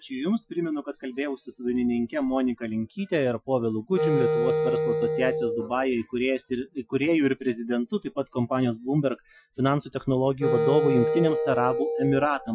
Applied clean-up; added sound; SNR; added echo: classical method Wiener filter.